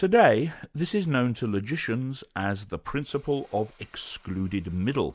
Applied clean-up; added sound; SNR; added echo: neural mask model Resemble Enhance denoiser.